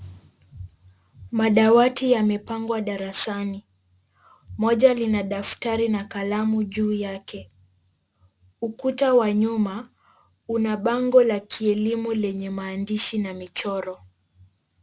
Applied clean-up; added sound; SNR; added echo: none; none; none; none.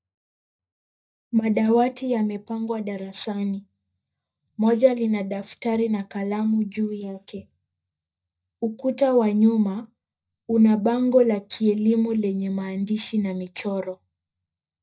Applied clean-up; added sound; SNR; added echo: neural mask model DeepFilterNet 3.